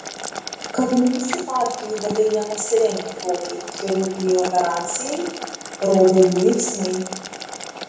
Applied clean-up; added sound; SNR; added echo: none; Boiling; 11 dB; reverberation time 0.9 s.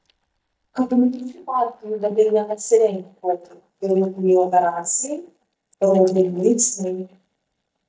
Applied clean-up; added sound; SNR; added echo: neural mask model DeepFilterNet 3.